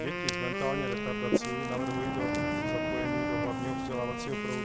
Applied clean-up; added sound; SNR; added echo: none; Wind instrument, woodwind instrument + Ocean; -5 dB; none.